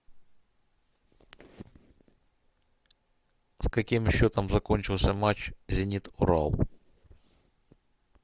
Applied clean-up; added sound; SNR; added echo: none; none; none; none.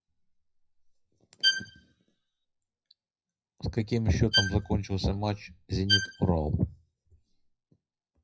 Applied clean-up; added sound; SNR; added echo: classical method WPE with log-MMSE.